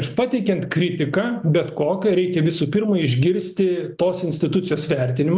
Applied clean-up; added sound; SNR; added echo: none; none; none; none.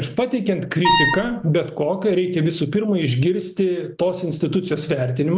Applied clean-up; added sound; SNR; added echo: none; Wind instrument, woodwind instrument; -1 dB; none.